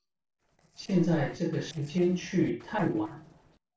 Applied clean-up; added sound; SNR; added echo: neural separator model SepFormer DNS4.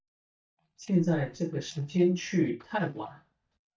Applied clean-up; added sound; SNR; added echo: neural mask model DeepFilterNet 3.